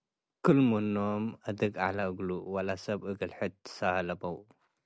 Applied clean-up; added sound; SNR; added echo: none; none; none; none.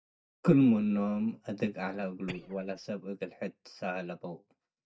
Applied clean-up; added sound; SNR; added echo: neural mask model DeepFilterNet 3.